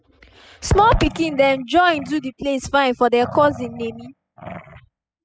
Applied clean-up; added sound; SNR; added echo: classical method spectral subtraction.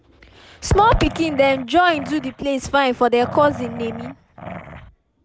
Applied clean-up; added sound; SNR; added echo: none; Growling; 13 dB; none.